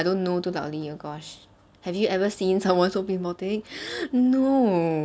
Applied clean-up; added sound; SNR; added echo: none; none; none; none.